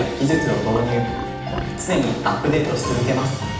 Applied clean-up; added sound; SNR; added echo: none; Livestock, farm animals, working animals; 16 dB; reverberation time 0.8 s.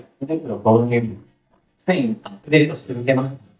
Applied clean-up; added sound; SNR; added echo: neural mask model DeepFilterNet 3.